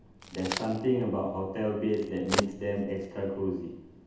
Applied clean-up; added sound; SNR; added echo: none; Crack; 8 dB; reverberation time 0.8 s.